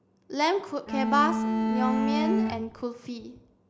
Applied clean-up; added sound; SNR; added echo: none; Bowed string instrument; -3 dB; none.